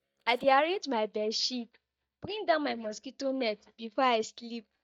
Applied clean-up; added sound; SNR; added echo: neural mask model DeepFilterNet 3.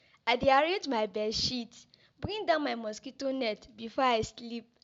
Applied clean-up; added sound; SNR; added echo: none; none; none; none.